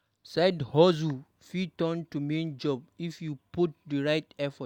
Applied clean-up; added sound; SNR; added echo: none; none; none; none.